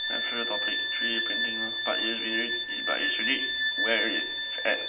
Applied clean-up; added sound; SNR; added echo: none; Bowed string instrument; -4 dB; reverberation time 0.8 s.